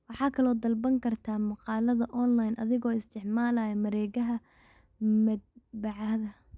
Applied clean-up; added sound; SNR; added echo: none; none; none; none.